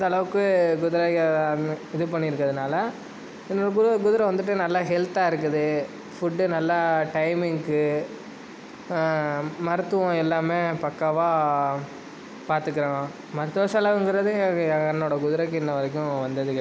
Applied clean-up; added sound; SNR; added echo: none; none; none; none.